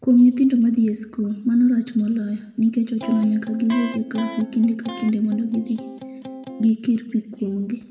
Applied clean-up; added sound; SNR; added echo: none; Electric guitar; 14 dB; reverberation time 1.0 s.